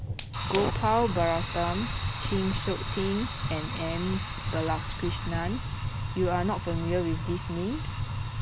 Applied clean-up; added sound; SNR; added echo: none; Fire; 1 dB; none.